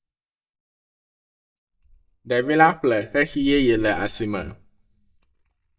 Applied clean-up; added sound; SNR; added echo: neural mask model DeepFilterNet 3.